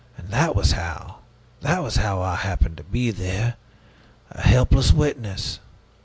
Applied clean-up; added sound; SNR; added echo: none; none; none; none.